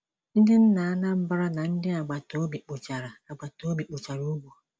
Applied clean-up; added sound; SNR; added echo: none; none; none; none.